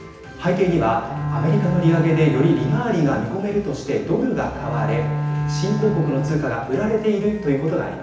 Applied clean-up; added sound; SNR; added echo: none; Bowed string instrument; 3 dB; reverberation time 0.9 s.